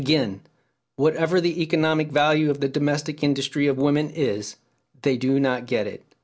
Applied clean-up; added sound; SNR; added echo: none; none; none; none.